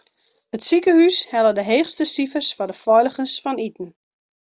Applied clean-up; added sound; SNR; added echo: none; none; none; none.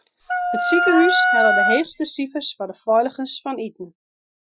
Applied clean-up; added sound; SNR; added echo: classical method Wiener filter.